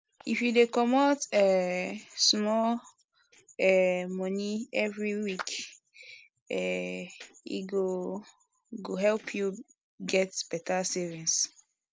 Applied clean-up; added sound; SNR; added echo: neural separator model SepFormer DNS4.